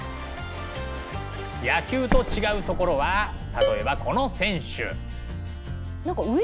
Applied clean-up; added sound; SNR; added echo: none; Explosion; 6 dB; none.